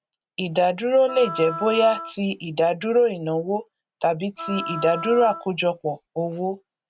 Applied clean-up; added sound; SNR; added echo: none; Wind instrument, woodwind instrument; 11 dB; none.